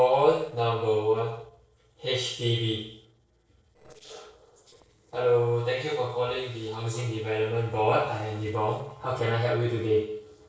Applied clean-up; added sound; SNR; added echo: neural separator model SepFormer DNS4.